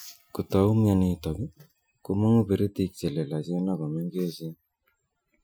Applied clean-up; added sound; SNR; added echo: classical method Wiener filter.